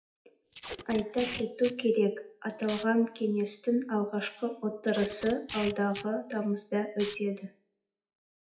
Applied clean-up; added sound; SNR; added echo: classical method WPE with log-MMSE.